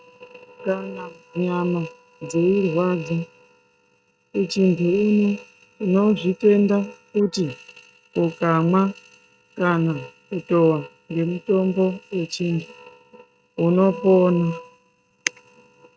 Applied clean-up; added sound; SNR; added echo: neural mask model RNNoise.